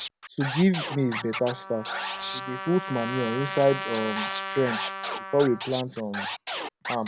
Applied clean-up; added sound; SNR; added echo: none; Trumpet + Scratching (performance technique); 5 dB; none.